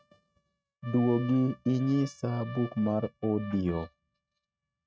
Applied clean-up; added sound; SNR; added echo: neural mask model RNNoise.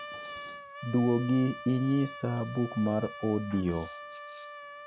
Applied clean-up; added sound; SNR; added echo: none; Trumpet; 13 dB; none.